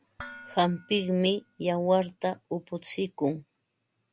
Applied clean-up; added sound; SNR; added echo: none; Dishes, pots, and pans; 20 dB; none.